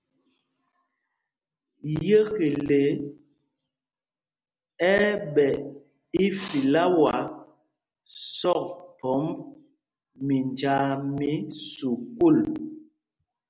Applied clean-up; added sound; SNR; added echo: none; none; none; none.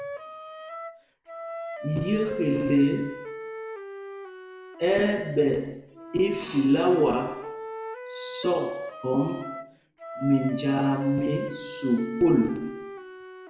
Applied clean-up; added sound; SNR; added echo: none; Wind instrument, woodwind instrument; 11 dB; reverberation time 0.8 s.